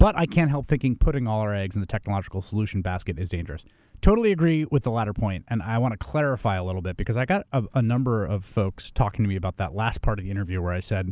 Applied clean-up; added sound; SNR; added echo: none; none; none; none.